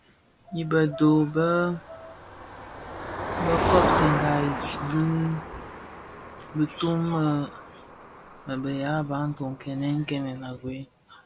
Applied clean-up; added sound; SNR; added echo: none; Motor vehicle (road); 5 dB; none.